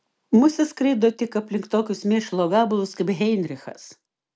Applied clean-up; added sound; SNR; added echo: none; none; none; none.